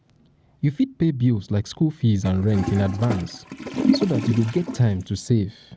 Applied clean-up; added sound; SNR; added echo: none; Toilet flush; 4 dB; none.